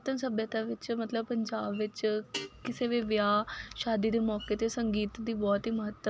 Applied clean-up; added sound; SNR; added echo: none; Guitar; 18 dB; none.